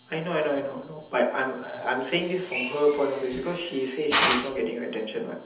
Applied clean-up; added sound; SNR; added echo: none; Drill; 4 dB; reverberation time 0.8 s.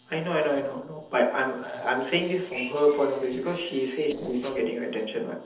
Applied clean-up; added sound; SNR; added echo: neural separator model SepFormer DNS4.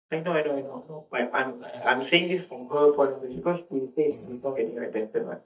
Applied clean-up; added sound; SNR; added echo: neural mask model DeepFilterNet 3.